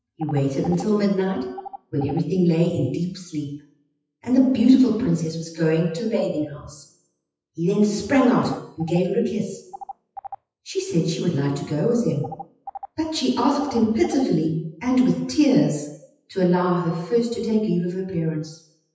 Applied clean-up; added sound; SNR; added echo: classical method WPE with log-MMSE.